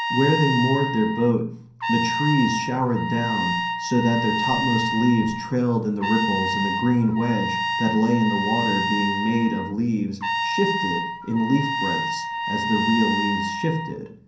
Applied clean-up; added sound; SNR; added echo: none; Trumpet; 3 dB; reverberation time 0.6 s.